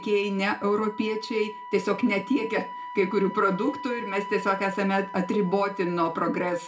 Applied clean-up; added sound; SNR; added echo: none; Wind instrument, woodwind instrument; 13 dB; reverberation time 0.3 s.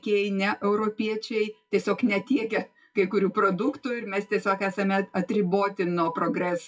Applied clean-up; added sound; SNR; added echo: classical method WPE with log-MMSE.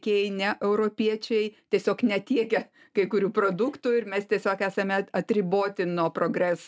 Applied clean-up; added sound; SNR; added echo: none; none; none; none.